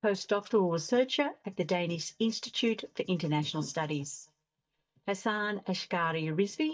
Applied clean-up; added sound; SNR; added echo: neural mask model DeepFilterNet 3.